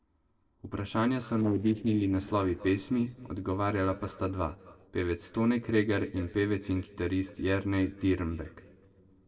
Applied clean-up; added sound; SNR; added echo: neural separator model SepFormer DNS4.